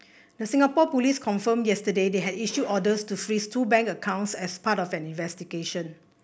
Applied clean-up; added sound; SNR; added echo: none; none; none; none.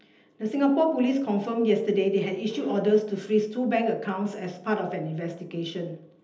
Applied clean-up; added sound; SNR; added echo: none; none; none; reverberation time 1.2 s.